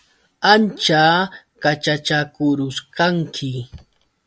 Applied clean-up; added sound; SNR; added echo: none; none; none; none.